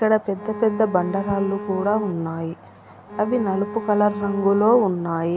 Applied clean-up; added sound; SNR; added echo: none; Bowed string instrument; 11 dB; none.